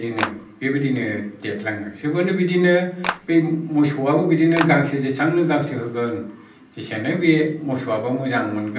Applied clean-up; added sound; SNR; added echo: none; Clapping; 6 dB; reverberation time 0.6 s.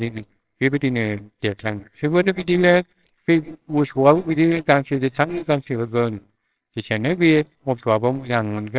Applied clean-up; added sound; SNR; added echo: neural separator model SepFormer WHAMR!.